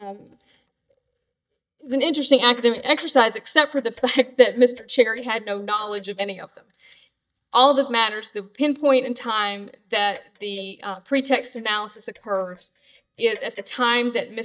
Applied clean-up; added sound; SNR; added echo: neural mask model DeepFilterNet 3.